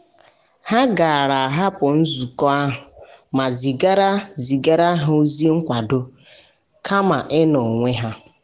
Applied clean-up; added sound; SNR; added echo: none; none; none; none.